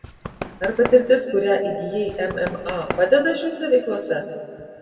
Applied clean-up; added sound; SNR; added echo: none; Run; 11 dB; reverberation time 1.8 s.